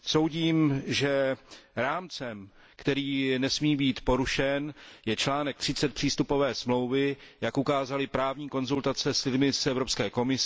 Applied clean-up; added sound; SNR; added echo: none; none; none; none.